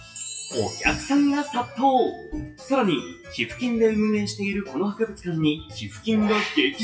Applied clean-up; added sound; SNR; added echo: classical method WPE with log-MMSE.